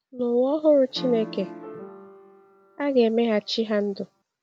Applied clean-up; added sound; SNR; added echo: none; Piano; 16 dB; none.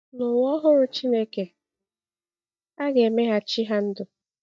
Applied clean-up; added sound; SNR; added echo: neural mask model DeepFilterNet 3.